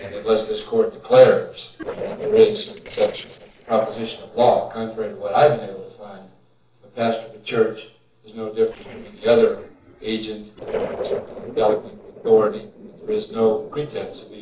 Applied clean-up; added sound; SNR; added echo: neural separator model SepFormer DNS4.